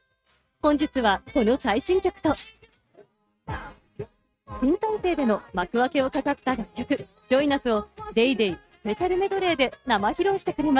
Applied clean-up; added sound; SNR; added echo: neural mask model RNNoise.